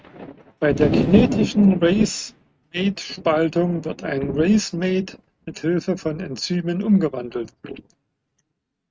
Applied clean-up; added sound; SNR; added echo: neural mask model RNNoise.